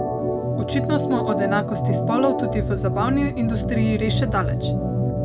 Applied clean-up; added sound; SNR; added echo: none; Organ; -2 dB; none.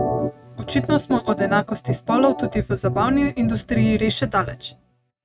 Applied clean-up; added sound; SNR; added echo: neural mask model RNNoise.